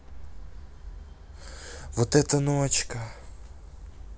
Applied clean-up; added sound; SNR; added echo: none; none; none; none.